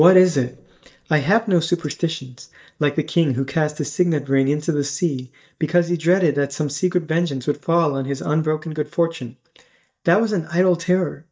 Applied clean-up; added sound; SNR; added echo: neural mask model DeepFilterNet 3.